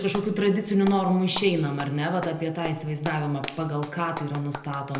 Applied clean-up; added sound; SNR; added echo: none; Clapping; 15 dB; reverberation time 0.8 s.